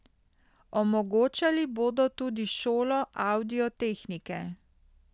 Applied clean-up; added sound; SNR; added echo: none; none; none; none.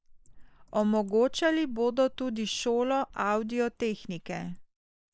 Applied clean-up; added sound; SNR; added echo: neural mask model Resemble Enhance denoiser.